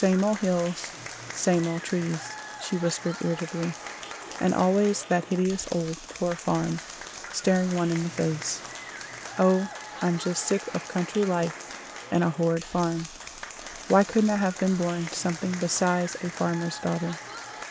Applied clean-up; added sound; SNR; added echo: none; Applause / Crowd; 12 dB; none.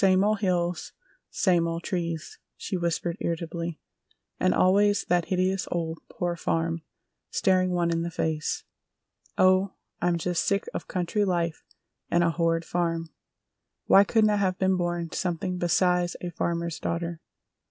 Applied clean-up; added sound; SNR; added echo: none; none; none; none.